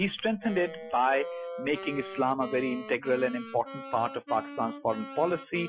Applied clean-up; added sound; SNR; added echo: classical method Wiener filter.